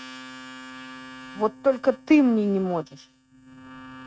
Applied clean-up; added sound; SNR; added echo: neural mask model RNNoise.